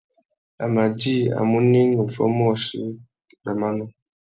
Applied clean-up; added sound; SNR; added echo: none; none; none; none.